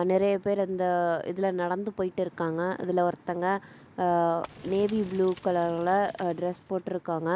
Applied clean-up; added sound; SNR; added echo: none; Fire; 19 dB; none.